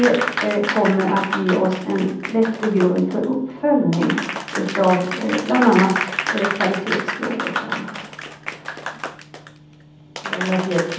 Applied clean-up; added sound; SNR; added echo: none; Applause; 7 dB; reverberation time 0.8 s.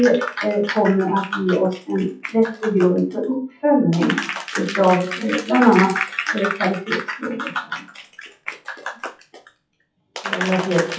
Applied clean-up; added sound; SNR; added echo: classical method WPE with log-MMSE.